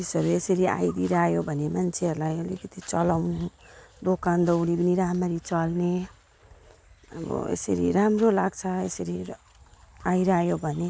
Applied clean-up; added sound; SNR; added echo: none; none; none; none.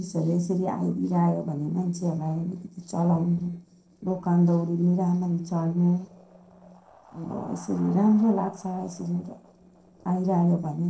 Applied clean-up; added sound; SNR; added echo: neural separator model SepFormer DNS4.